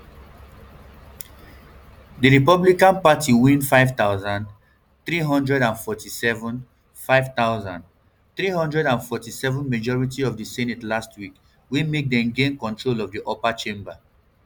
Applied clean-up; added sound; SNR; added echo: none; none; none; none.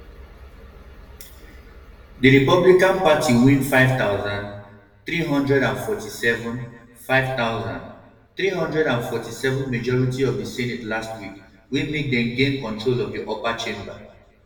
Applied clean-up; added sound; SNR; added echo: none; none; none; reverberation time 0.8 s.